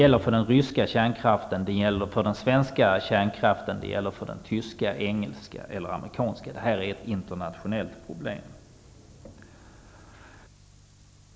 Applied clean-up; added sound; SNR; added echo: none; none; none; none.